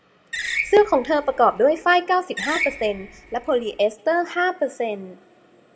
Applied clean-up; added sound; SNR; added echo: none; Screech; 9 dB; reverberation time 1.8 s.